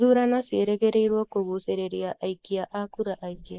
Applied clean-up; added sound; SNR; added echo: neural mask model Resemble Enhance denoiser.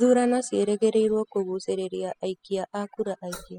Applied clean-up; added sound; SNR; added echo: classical method spectral subtraction.